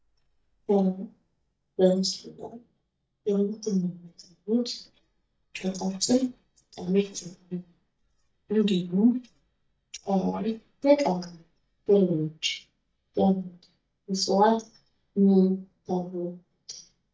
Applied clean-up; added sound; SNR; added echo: neural mask model DeepFilterNet 3.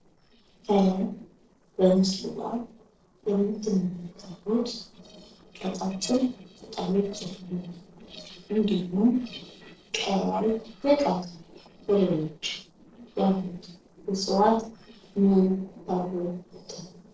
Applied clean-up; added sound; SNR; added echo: neural separator model SepFormer DNS4.